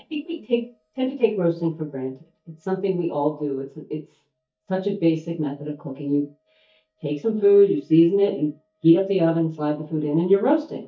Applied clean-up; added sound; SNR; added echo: neural mask model DeepFilterNet 3.